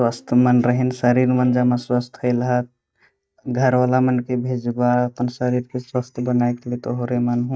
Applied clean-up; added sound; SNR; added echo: neural mask model DeepFilterNet 3.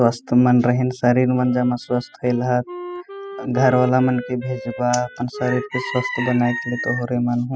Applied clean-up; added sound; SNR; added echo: classical method spectral subtraction.